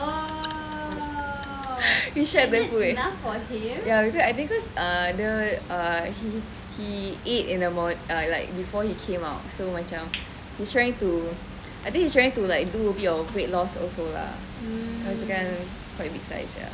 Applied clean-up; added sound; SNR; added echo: none; none; none; none.